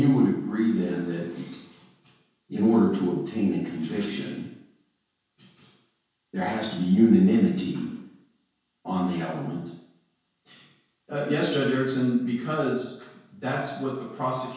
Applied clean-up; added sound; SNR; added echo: none; none; none; reverberation time 0.6 s.